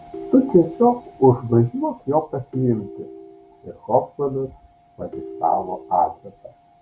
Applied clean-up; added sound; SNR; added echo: none; Ringtone; 17 dB; none.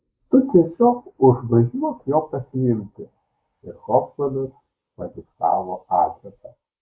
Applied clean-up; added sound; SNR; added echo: neural mask model Resemble Enhance denoiser.